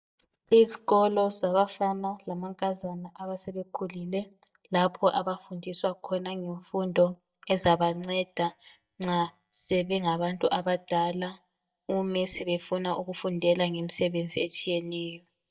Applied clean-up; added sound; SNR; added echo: neural mask model DeepFilterNet 3.